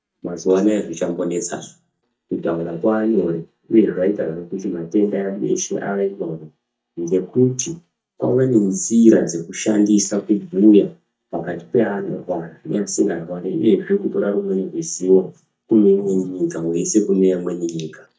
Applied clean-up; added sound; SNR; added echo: neural mask model DeepFilterNet 3.